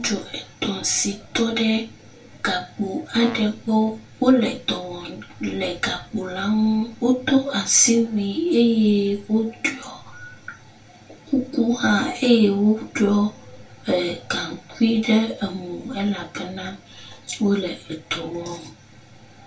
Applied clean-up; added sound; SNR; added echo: none; Brass instrument; 18 dB; reverberation time 0.2 s.